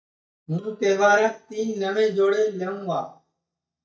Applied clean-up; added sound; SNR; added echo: neural mask model DeepFilterNet 3.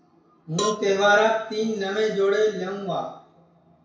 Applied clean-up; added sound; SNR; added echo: none; Cowbell; 12 dB; reverberation time 0.6 s.